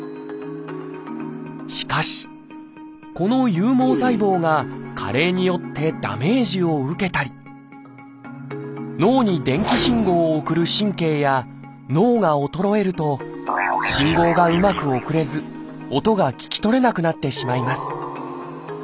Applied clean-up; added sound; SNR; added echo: none; none; none; none.